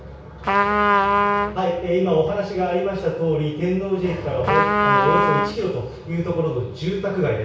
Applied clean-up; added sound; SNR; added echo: none; Trumpet; -3 dB; reverberation time 0.6 s.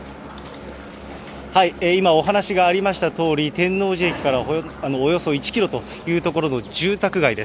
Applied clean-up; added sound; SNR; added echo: none; none; none; none.